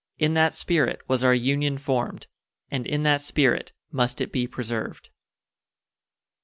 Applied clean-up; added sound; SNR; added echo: none; none; none; none.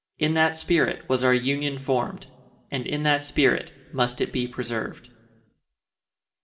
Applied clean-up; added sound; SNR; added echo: none; none; none; reverberation time 1.4 s.